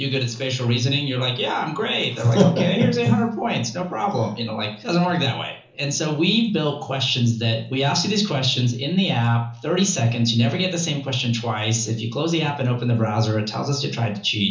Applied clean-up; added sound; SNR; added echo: none; none; none; reverberation time 0.8 s.